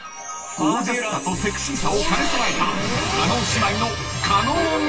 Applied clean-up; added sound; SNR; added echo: none; none; none; reverberation time 0.1 s.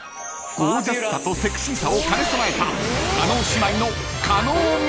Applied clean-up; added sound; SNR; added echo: none; none; none; none.